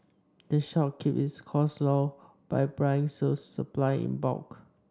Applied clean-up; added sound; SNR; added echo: none; none; none; none.